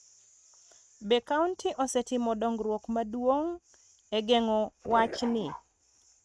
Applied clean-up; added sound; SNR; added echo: neural mask model RNNoise.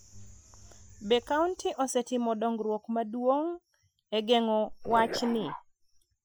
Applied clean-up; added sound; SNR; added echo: classical method Wiener filter.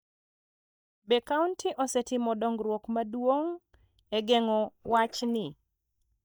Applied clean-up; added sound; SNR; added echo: neural mask model DeepFilterNet 3.